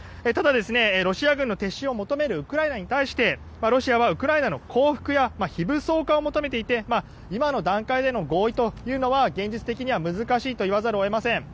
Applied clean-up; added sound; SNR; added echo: none; none; none; none.